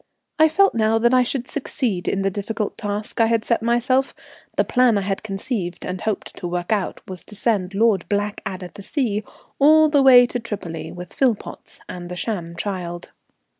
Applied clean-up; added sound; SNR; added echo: none; none; none; none.